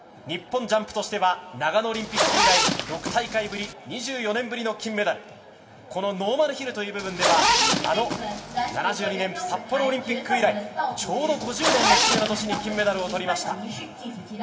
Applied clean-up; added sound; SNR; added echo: none; Zipper (clothing); -2 dB; reverberation time 1.3 s.